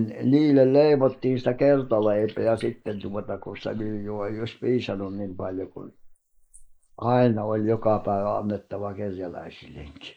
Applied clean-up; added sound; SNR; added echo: neural mask model Resemble Enhance denoiser.